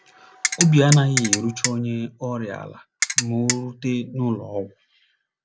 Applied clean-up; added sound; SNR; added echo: none; Ratchet, pawl; 1 dB; none.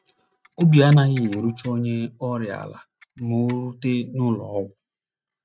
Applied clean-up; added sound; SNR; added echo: neural mask model RNNoise.